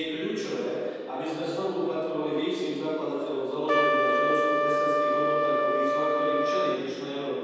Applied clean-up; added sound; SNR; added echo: none; Trumpet; -4 dB; reverberation time 2.1 s.